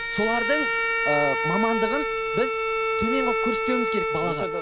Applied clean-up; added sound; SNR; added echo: none; Bowed string instrument; -3 dB; none.